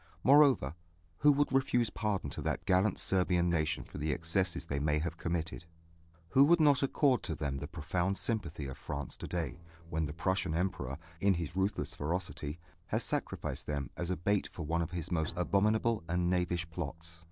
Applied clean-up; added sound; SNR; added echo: neural separator model SepFormer DNS4.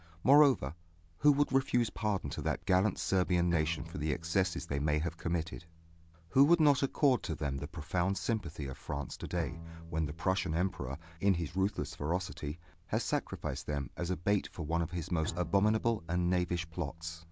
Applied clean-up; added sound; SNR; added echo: none; Bowed string instrument; 20 dB; none.